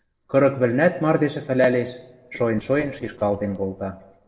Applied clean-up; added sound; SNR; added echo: neural separator model SepFormer DNS4.